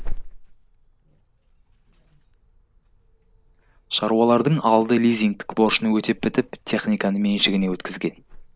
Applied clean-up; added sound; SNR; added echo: none; Alarm / Insect; 12 dB; none.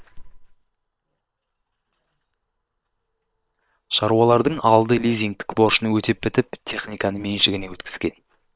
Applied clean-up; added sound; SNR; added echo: neural separator model SepFormer WHAM!.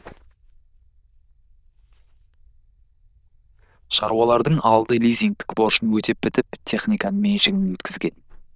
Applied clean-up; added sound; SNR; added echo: neural diffusion model UNIVERSE++.